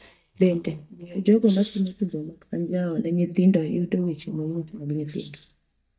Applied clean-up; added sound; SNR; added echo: neural mask model DeepFilterNet 3.